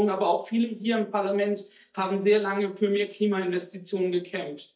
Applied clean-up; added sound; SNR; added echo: neural mask model DeepFilterNet 3.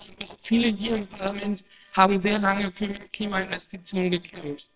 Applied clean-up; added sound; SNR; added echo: neural separator model SepFormer WHAMR!.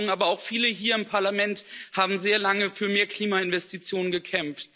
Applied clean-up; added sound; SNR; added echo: none; none; none; none.